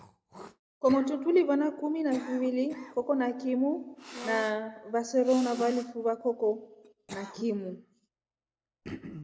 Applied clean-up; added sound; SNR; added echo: none; Cough; 17 dB; none.